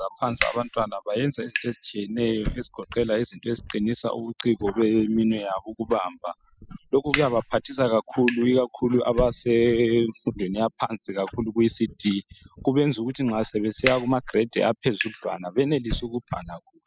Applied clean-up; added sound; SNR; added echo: classical method spectral subtraction.